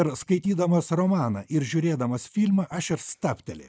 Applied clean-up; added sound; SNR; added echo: neural mask model Resemble Enhance denoiser.